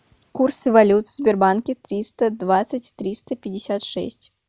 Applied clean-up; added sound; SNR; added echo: none; none; none; none.